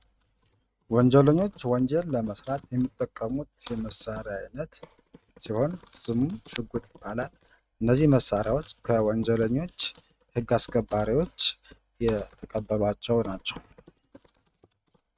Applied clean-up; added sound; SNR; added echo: neural mask model RNNoise.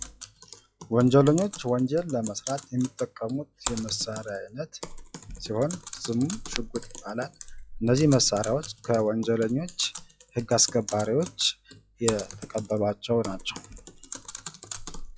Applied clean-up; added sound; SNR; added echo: classical method log-MMSE.